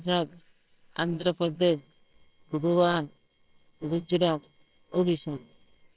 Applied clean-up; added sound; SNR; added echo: neural separator model SepFormer WHAMR!.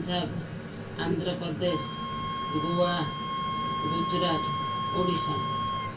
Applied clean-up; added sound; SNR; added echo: none; Wind instrument, woodwind instrument; 2 dB; reverberation time 0.1 s.